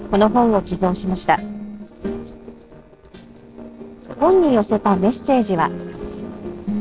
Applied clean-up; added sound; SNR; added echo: neural separator model SepFormer DNS4.